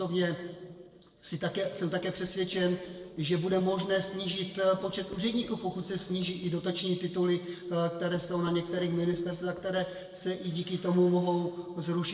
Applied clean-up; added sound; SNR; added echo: neural separator model SepFormer DNS4.